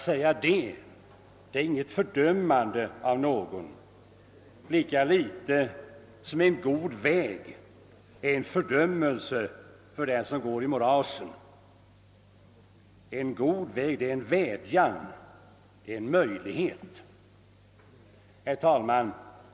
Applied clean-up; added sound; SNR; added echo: none; none; none; none.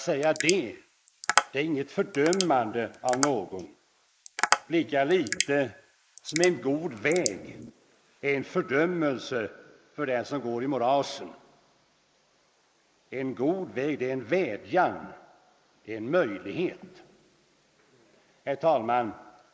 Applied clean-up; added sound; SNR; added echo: neural mask model Resemble Enhance denoiser.